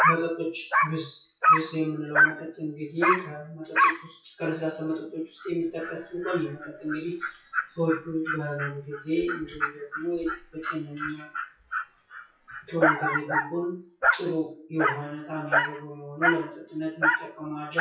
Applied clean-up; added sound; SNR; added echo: classical method WPE with log-MMSE.